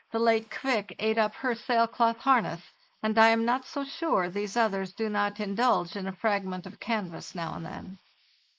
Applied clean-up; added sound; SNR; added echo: neural mask model Resemble Enhance denoiser.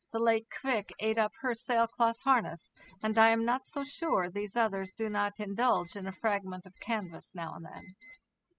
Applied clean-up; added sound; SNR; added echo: classical method spectral subtraction.